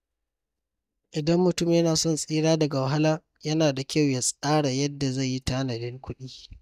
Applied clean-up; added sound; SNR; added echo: neural mask model DeepFilterNet 3.